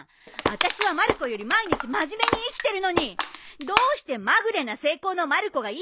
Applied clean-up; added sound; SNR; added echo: none; Crushing; 6 dB; none.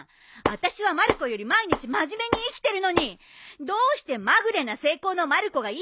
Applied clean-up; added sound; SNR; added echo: none; none; none; none.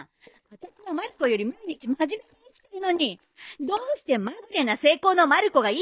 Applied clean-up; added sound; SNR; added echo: neural mask model DeepFilterNet 3.